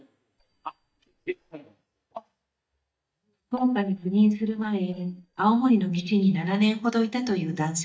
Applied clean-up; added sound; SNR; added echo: neural mask model DeepFilterNet 3.